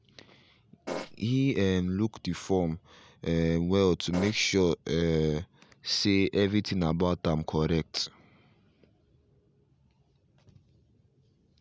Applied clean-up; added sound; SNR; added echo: none; Fart; 7 dB; none.